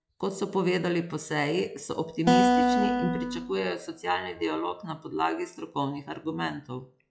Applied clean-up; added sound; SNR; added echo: classical method log-MMSE.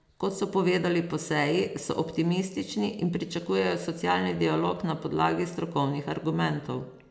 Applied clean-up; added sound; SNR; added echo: none; none; none; none.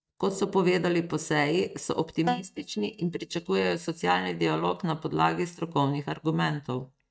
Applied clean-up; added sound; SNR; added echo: neural mask model DeepFilterNet 3.